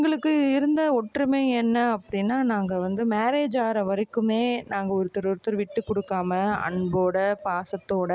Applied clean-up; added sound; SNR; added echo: none; none; none; none.